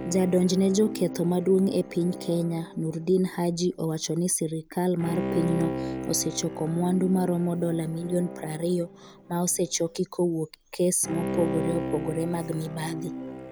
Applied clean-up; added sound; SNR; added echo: none; Bowed string instrument; 9 dB; none.